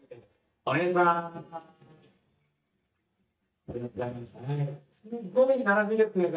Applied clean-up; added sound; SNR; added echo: neural mask model DeepFilterNet 3.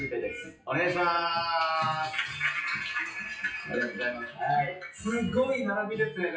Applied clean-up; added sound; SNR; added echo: classical method WPE with log-MMSE.